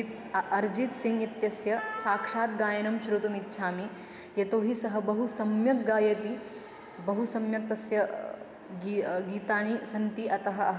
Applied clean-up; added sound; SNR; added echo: none; Wind instrument, woodwind instrument; 11 dB; none.